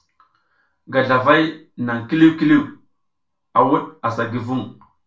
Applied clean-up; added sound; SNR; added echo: none; none; none; reverberation time 0.3 s.